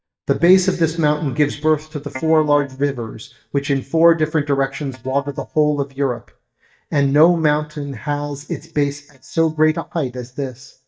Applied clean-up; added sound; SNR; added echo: neural mask model DeepFilterNet 3.